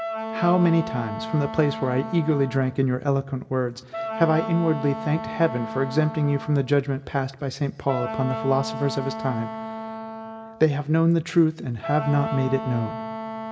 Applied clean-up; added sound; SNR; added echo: none; Wind instrument, woodwind instrument; 9 dB; reverberation time 1.6 s.